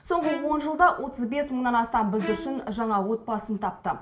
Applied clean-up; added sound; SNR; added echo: none; Bowed string instrument; 14 dB; reverberation time 0.5 s.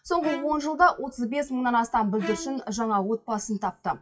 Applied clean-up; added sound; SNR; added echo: classical method WPE with log-MMSE.